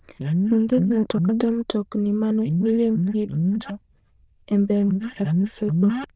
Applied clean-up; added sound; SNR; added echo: neural diffusion model UNIVERSE++.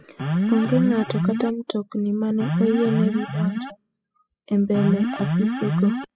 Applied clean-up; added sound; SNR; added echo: classical method spectral subtraction.